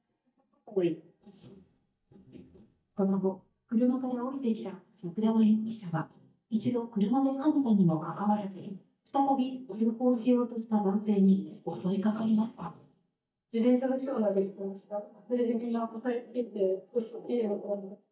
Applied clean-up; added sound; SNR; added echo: neural mask model DeepFilterNet 3.